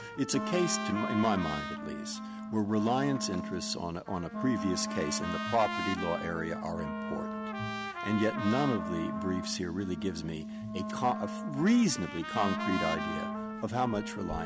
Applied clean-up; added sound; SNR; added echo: none; Trumpet + Wind instrument, woodwind instrument; 4 dB; none.